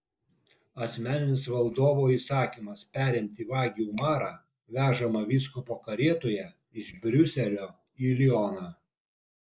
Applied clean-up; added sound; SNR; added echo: neural mask model Resemble Enhance denoiser.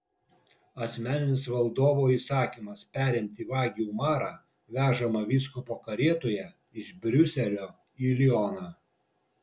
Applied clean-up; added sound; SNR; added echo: none; none; none; none.